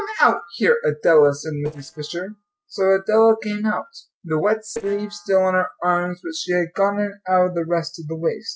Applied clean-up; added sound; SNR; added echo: neural separator model SepFormer DNS4.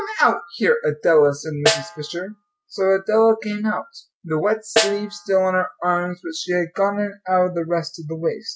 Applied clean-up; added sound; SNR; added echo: none; Snare drum; 6 dB; none.